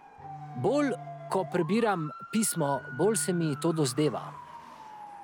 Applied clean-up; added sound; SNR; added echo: none; Bowed string instrument + Motor vehicle (road) / Siren; 13 dB; none.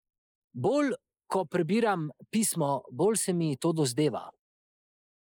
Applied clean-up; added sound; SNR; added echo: neural mask model Resemble Enhance denoiser.